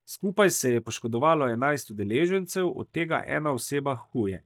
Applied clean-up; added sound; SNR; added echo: neural mask model DeepFilterNet 3.